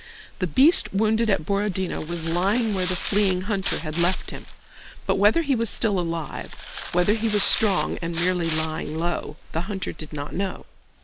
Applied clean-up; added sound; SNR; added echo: none; Tearing; 10 dB; none.